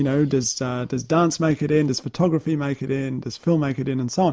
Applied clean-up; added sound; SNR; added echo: none; none; none; none.